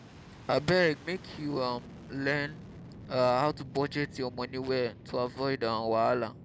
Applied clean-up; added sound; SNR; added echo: none; Fixed-wing aircraft, airplane; 17 dB; none.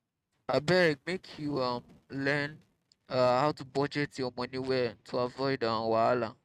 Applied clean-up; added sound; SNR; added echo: neural mask model RNNoise.